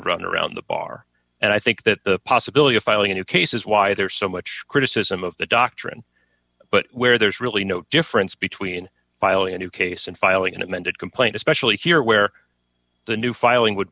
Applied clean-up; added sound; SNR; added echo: none; none; none; none.